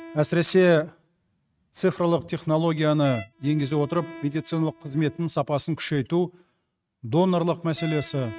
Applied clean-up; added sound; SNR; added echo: neural mask model RNNoise.